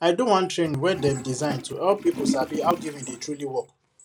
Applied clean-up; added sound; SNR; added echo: none; Toilet flush; 8 dB; none.